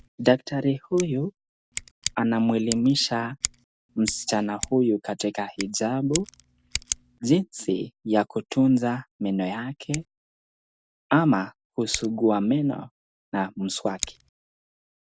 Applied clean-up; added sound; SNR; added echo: none; Scissors; 13 dB; none.